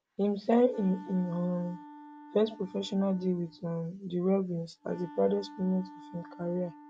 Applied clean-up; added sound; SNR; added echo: none; Wind instrument, woodwind instrument; 19 dB; none.